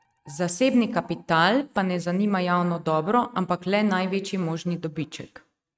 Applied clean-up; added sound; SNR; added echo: neural mask model RNNoise.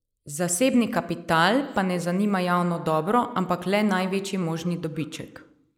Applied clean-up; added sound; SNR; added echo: neural mask model Resemble Enhance denoiser.